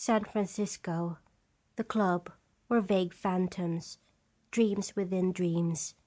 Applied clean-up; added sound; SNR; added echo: none; none; none; none.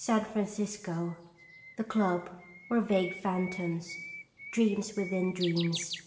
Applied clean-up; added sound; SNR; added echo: none; Bird; 14 dB; reverberation time 0.8 s.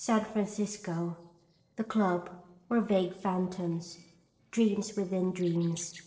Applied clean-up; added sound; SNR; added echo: neural separator model SepFormer DNS4.